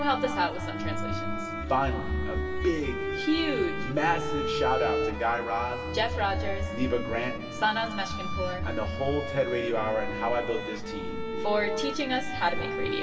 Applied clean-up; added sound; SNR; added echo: none; Bowed string instrument; 6 dB; reverberation time 2.0 s.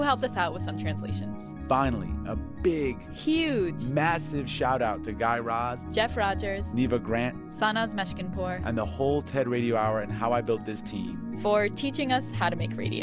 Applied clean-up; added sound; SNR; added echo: none; none; none; none.